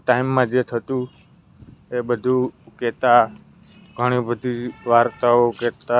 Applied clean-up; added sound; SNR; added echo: none; none; none; none.